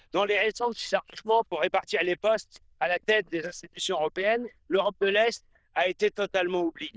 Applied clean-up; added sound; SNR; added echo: neural diffusion model UNIVERSE++.